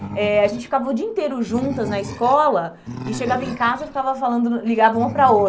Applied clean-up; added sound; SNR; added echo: none; Animal; 13 dB; none.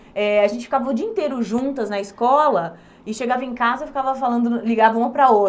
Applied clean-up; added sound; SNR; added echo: none; none; none; none.